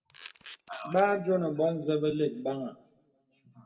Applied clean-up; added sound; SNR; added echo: none; Camera; 20 dB; reverberation time 0.6 s.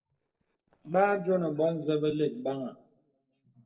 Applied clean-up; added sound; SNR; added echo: neural separator model SepFormer DNS4.